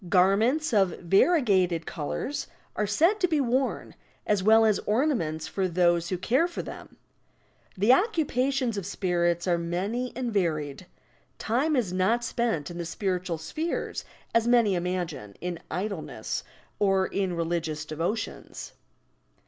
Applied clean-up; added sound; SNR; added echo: none; none; none; none.